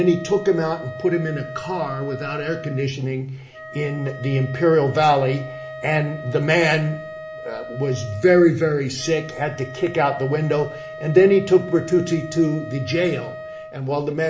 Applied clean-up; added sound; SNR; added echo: none; Wind instrument, woodwind instrument; 15 dB; reverberation time 0.5 s.